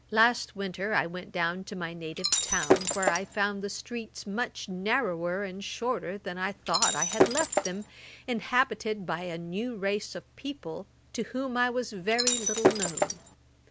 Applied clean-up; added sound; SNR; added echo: none; Shatter; -4 dB; none.